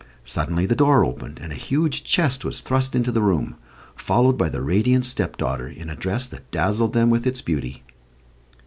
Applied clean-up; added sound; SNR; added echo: none; none; none; none.